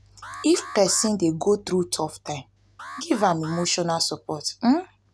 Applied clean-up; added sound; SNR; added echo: none; Alarm; 17 dB; none.